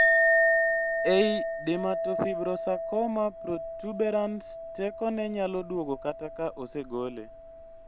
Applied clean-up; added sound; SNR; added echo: none; Chink, clink; -1 dB; none.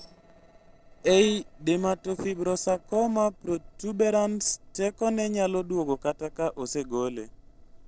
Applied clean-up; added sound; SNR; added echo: neural separator model SepFormer DNS4.